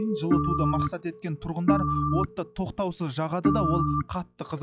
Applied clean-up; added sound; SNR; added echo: classical method log-MMSE.